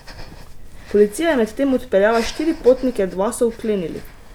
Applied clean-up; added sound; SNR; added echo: none; Breathing; 16 dB; none.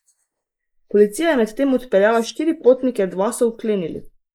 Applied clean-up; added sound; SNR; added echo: neural mask model Resemble Enhance denoiser.